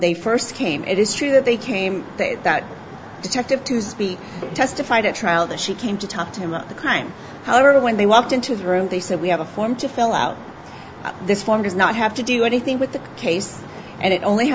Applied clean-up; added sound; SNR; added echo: none; none; none; none.